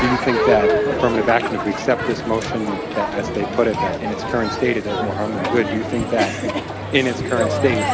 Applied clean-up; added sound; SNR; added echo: none; Crowd; 1 dB; none.